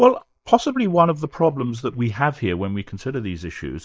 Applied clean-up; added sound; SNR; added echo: neural mask model Resemble Enhance denoiser.